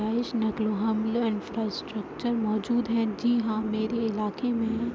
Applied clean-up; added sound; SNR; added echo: none; none; none; none.